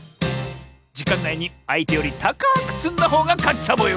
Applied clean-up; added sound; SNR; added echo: none; none; none; none.